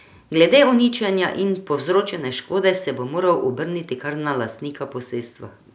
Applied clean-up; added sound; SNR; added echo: none; none; none; none.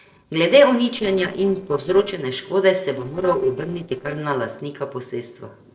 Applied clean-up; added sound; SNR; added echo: neural separator model SepFormer DNS4.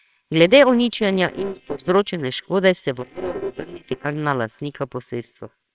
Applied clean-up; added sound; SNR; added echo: neural separator model SepFormer WHAMR!.